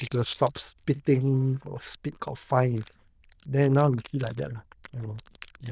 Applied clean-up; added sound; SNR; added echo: neural diffusion model UNIVERSE++.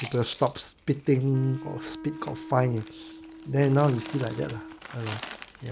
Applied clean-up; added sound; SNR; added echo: none; Wind instrument, woodwind instrument + Chewing, mastication; 14 dB; none.